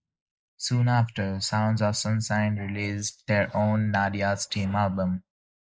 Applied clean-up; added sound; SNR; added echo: neural mask model Resemble Enhance denoiser.